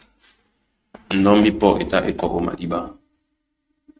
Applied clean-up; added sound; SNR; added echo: neural mask model RNNoise.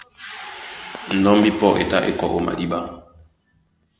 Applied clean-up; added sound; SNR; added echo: none; none; none; none.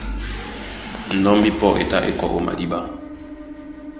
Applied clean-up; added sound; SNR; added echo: none; Engine / Mechanisms; 10 dB; none.